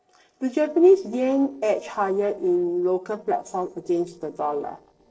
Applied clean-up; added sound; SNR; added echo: neural separator model SepFormer DNS4.